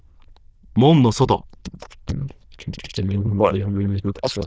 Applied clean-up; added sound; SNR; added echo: neural diffusion model UNIVERSE++.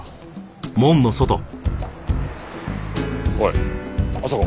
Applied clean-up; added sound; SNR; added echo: none; none; none; none.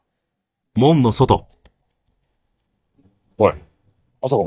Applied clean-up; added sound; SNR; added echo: neural mask model DeepFilterNet 3.